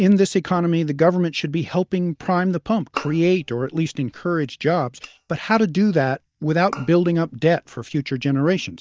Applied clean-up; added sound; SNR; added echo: neural mask model DeepFilterNet 3.